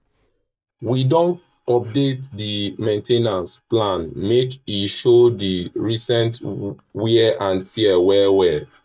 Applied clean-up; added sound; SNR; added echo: neural mask model DeepFilterNet 3.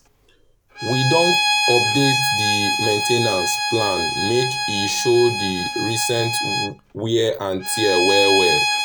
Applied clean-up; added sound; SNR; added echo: none; Bowed string instrument; 0 dB; none.